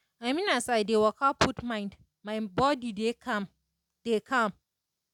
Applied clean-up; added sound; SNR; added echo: none; none; none; none.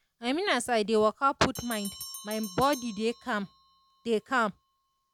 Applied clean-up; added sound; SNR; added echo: none; Bell; 18 dB; none.